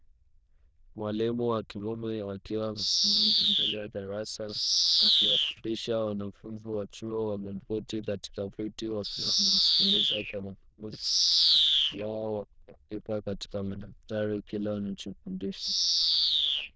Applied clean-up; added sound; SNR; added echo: neural diffusion model UNIVERSE++.